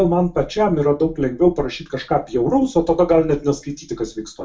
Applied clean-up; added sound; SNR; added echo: none; none; none; reverberation time 0.2 s.